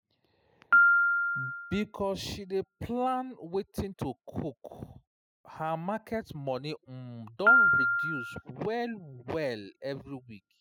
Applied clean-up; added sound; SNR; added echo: classical method spectral subtraction.